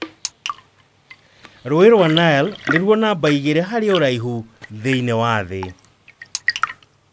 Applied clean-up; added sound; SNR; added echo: none; Tap / Fill (with liquid) / Trickle, dribble / Chirp, tweet / Engine; 11 dB; none.